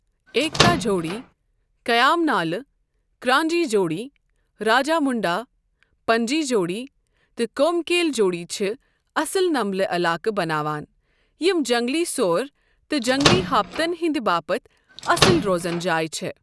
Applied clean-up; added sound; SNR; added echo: none; Microwave oven; 1 dB; none.